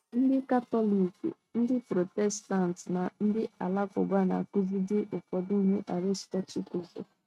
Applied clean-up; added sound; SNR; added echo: neural mask model RNNoise.